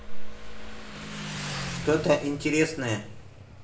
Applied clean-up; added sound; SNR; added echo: none; Motorcycle; 10 dB; reverberation time 0.5 s.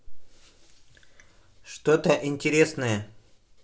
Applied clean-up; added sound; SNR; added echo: none; none; none; none.